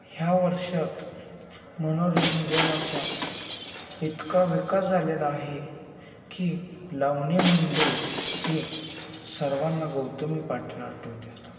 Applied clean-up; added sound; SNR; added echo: none; Shatter; 7 dB; reverberation time 2.5 s.